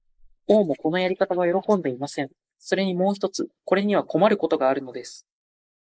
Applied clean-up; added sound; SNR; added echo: neural mask model Resemble Enhance denoiser.